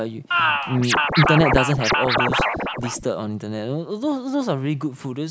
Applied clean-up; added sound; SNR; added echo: none; Scratching (performance technique); -2 dB; none.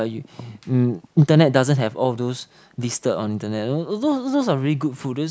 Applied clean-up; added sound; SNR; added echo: none; none; none; none.